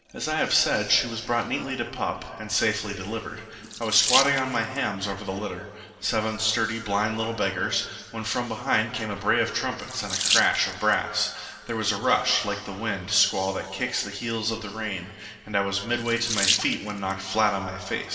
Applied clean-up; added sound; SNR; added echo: none; Sink (filling or washing) / Water tap, faucet; 9 dB; reverberation time 2.0 s.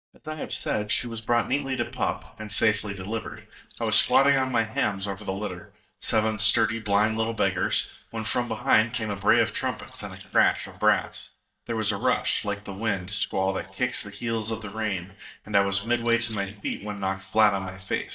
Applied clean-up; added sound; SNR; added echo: neural mask model DeepFilterNet 3.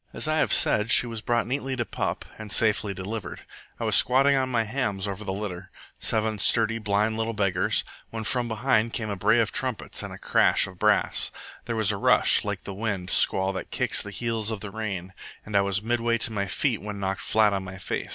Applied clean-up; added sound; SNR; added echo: none; none; none; none.